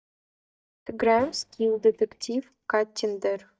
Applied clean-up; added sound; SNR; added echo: neural mask model DeepFilterNet 3.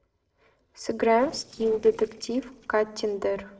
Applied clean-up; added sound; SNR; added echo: neural separator model SepFormer DNS4.